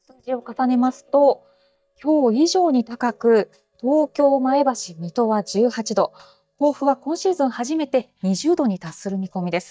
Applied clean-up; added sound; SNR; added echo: neural mask model DeepFilterNet 3.